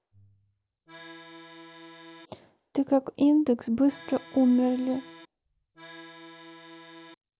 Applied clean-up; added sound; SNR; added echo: none; Accordion; 18 dB; none.